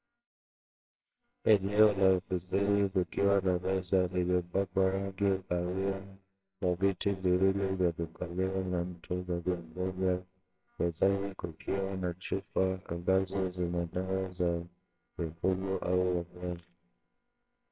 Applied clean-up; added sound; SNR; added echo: neural separator model SepFormer WHAMR!.